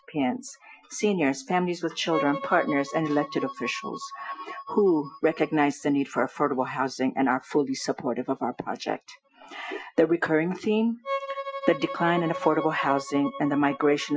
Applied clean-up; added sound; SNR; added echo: classical method Wiener filter.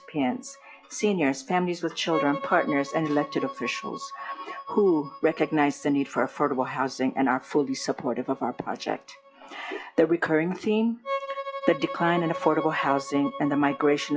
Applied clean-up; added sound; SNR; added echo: classical method log-MMSE.